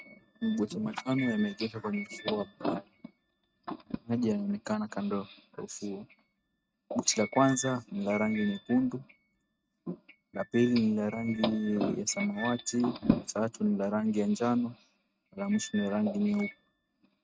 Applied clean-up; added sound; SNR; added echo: neural mask model RNNoise.